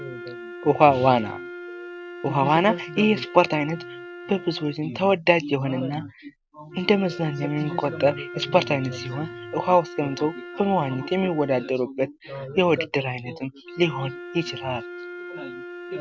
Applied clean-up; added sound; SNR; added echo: none; Wind instrument, woodwind instrument; 14 dB; none.